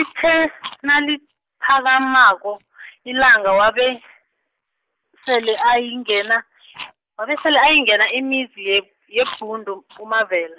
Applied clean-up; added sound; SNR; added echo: neural mask model Resemble Enhance denoiser.